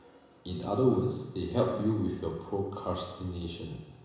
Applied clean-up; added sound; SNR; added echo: none; none; none; reverberation time 1.0 s.